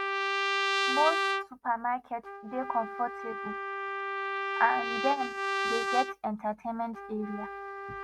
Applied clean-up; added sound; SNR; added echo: neural mask model RNNoise.